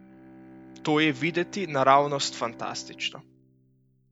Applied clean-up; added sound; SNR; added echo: none; Bowed string instrument; 19 dB; none.